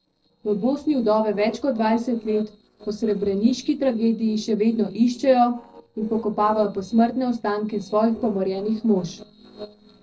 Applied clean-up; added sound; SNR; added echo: neural separator model SepFormer DNS4.